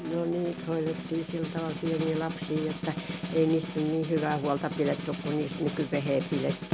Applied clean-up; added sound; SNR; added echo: none; Snare drum; 6 dB; none.